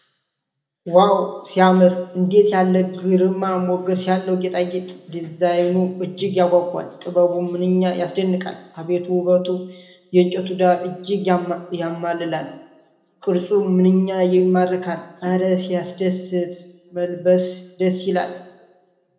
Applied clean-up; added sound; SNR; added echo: none; none; none; reverberation time 0.8 s.